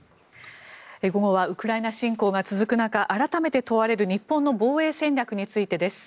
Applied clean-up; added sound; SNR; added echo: none; none; none; none.